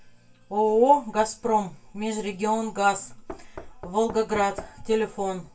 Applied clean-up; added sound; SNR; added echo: none; Knock; 18 dB; reverberation time 0.2 s.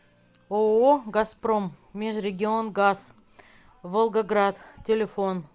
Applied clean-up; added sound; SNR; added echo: none; none; none; none.